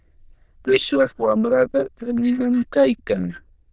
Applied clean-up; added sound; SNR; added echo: neural diffusion model UNIVERSE++.